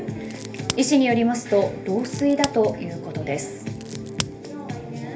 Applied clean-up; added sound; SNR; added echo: none; Crack; 14 dB; reverberation time 0.3 s.